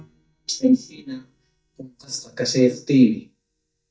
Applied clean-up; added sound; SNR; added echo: neural mask model DeepFilterNet 3.